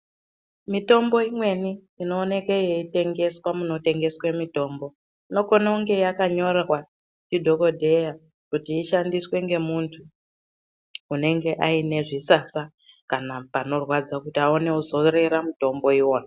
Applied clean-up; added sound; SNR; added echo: none; none; none; none.